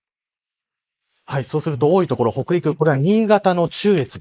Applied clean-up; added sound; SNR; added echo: neural mask model Resemble Enhance denoiser.